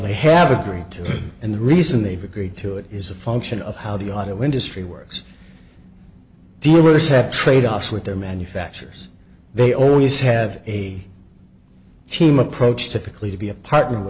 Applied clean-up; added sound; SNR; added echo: none; none; none; none.